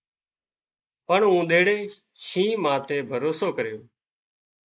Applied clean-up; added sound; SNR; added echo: neural mask model Resemble Enhance denoiser.